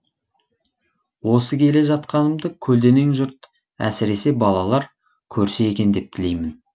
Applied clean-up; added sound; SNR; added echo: none; none; none; none.